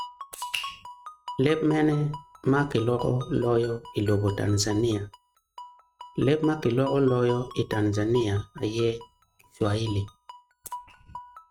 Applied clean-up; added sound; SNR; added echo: neural mask model RNNoise.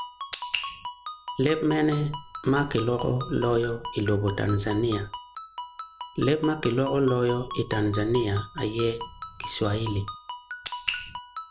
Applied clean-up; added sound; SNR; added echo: none; Ringtone; 12 dB; none.